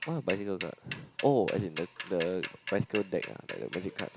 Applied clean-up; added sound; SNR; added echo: none; Mechanisms / Bicycle; 4 dB; none.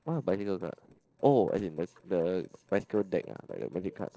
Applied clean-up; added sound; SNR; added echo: neural separator model SepFormer DNS4.